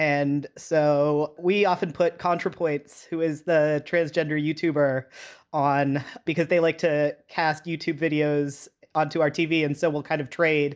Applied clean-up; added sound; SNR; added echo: none; none; none; none.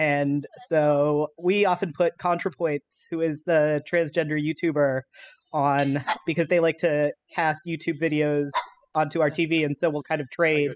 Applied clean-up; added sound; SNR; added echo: classical method spectral subtraction.